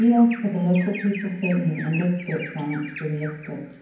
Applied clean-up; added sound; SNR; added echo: none; Bird vocalization, bird call, bird song; 15 dB; reverberation time 0.9 s.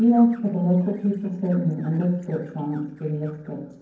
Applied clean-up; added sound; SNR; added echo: neural separator model SepFormer DNS4.